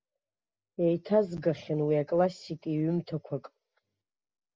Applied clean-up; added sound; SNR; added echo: none; none; none; none.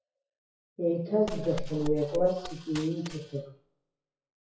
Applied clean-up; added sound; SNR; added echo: classical method WPE with log-MMSE.